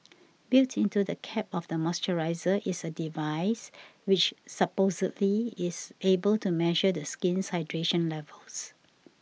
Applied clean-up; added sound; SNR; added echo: none; none; none; none.